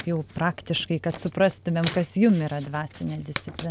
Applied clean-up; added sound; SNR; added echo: none; Tearing; 13 dB; none.